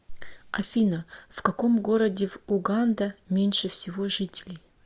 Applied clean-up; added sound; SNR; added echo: none; none; none; none.